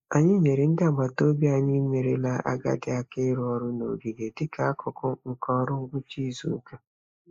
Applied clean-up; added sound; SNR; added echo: neural mask model Resemble Enhance denoiser.